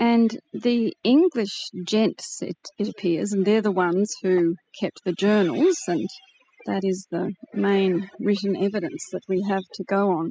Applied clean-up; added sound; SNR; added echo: classical method spectral subtraction.